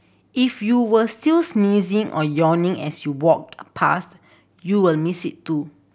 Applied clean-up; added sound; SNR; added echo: none; none; none; none.